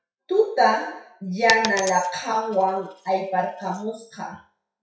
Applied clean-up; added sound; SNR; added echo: classical method WPE with log-MMSE.